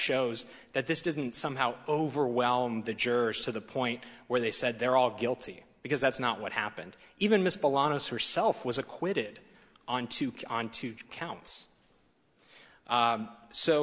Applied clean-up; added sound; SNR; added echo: none; none; none; none.